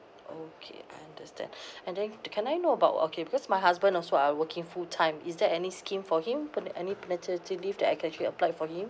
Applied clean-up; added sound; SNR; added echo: none; none; none; none.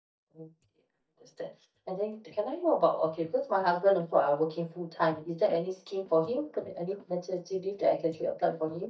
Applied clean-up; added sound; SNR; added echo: neural mask model DeepFilterNet 3.